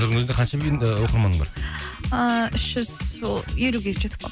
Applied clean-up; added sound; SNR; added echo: none; none; none; none.